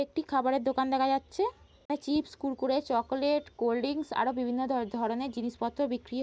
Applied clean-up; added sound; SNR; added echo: none; none; none; none.